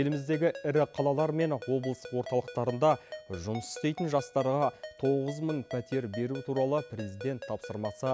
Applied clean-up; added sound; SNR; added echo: none; Ringtone; 15 dB; none.